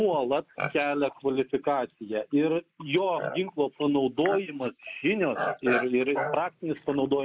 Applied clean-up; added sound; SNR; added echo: neural mask model Resemble Enhance denoiser.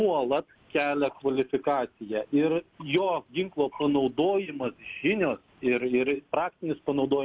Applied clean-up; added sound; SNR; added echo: none; none; none; none.